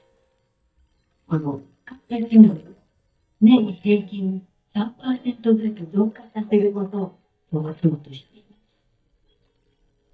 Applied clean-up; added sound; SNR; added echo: neural mask model DeepFilterNet 3.